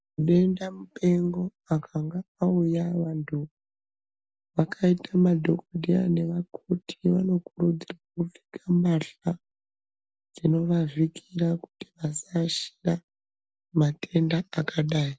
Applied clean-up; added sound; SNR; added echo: none; none; none; none.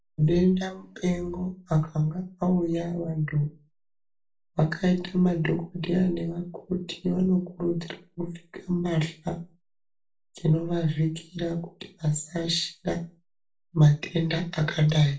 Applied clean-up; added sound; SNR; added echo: none; none; none; reverberation time 0.2 s.